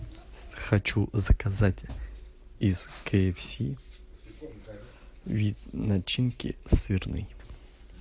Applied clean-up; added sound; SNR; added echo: none; none; none; none.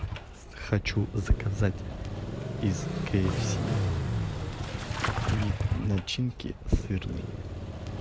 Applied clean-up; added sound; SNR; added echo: none; Engine starting / Motorcycle; 1 dB; none.